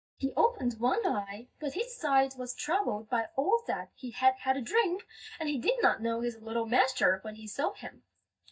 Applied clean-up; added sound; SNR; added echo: neural mask model DeepFilterNet 3.